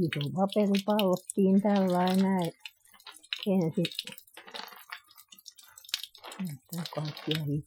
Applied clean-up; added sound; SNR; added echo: classical method Wiener filter.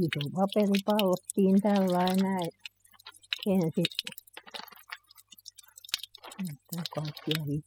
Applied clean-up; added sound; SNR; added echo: classical method spectral subtraction.